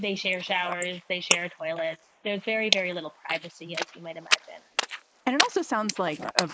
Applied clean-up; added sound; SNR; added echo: neural mask model Resemble Enhance denoiser.